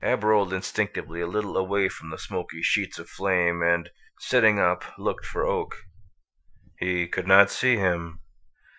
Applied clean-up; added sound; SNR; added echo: classical method Wiener filter.